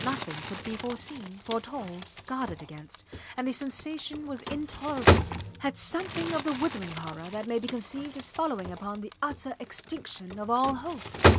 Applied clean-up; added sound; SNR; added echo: none; Crumpling, crinkling; -2 dB; none.